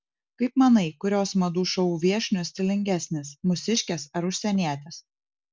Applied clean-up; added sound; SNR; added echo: none; none; none; none.